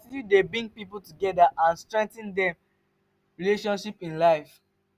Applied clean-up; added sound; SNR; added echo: none; none; none; none.